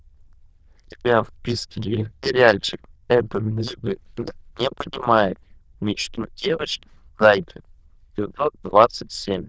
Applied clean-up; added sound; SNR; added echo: neural diffusion model UNIVERSE++.